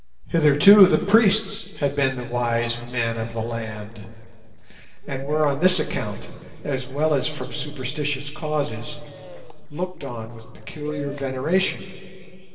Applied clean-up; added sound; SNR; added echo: neural separator model SepFormer DNS4.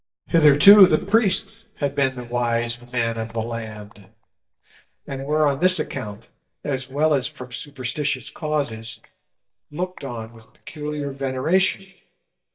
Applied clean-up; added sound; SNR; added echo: neural mask model DeepFilterNet 3.